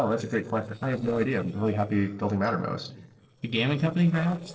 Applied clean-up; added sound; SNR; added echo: neural separator model SepFormer DNS4.